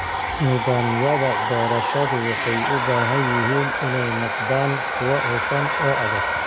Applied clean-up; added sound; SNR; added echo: none; Domestic sounds, home sounds; 0 dB; none.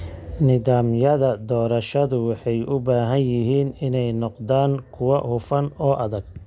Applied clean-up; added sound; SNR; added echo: none; none; none; none.